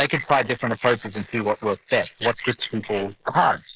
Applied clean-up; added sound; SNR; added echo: neural mask model Resemble Enhance denoiser.